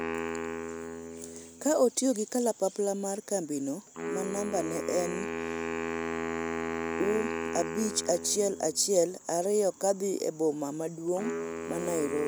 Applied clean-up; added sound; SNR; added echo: none; Wind instrument, woodwind instrument; 6 dB; none.